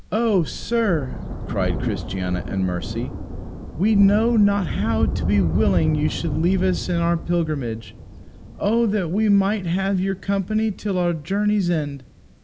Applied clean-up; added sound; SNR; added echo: none; Thunder; 7 dB; none.